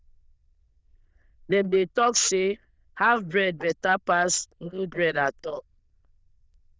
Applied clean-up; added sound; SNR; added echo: neural diffusion model UNIVERSE++.